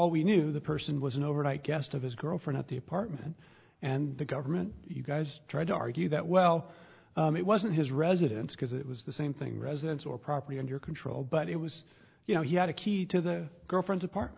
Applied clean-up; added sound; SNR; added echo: none; none; none; none.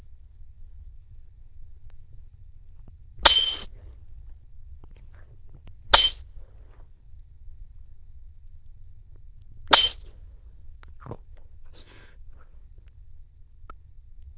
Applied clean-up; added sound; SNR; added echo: neural diffusion model UNIVERSE++.